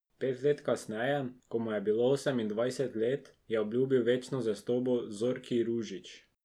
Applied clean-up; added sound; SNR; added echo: none; none; none; none.